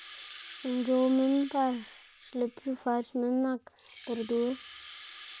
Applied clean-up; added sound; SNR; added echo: none; Rattle (instrument); 12 dB; none.